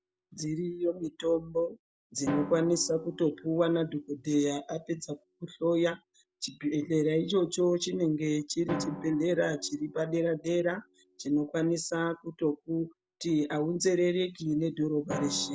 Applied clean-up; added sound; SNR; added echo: none; Drum; 15 dB; none.